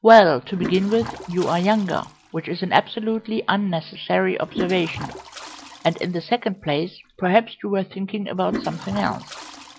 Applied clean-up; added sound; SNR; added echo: none; Toilet flush; 15 dB; none.